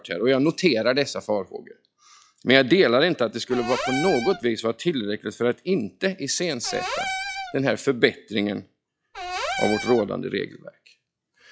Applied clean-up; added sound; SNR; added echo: classical method log-MMSE.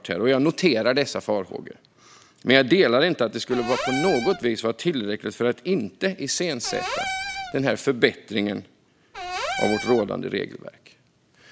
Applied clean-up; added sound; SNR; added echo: none; Cupboard open or close / Door; 7 dB; none.